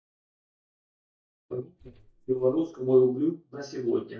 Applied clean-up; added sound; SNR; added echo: neural mask model DeepFilterNet 3.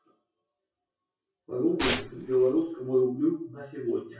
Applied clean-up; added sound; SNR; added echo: classical method WPE with log-MMSE.